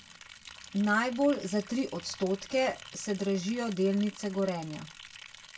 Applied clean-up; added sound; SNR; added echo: none; Liquid; 18 dB; reverberation time 0.2 s.